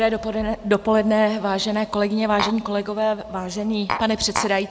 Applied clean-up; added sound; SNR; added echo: none; Tap; 6 dB; none.